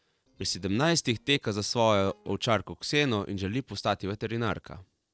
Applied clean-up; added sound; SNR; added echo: neural separator model SepFormer DNS4.